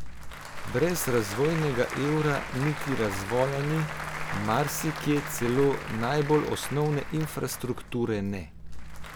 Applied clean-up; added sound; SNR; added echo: none; Applause / Crowd; 7 dB; none.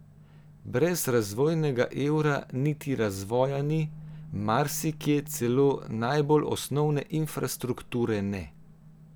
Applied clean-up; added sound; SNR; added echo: none; none; none; none.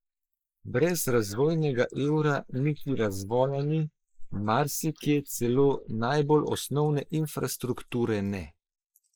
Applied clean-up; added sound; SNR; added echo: neural mask model Resemble Enhance denoiser.